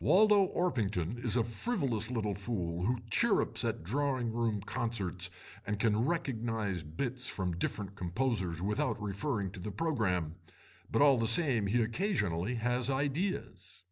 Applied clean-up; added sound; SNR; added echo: none; none; none; none.